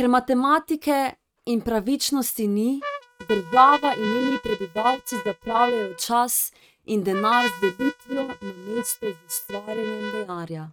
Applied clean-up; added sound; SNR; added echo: neural mask model RNNoise.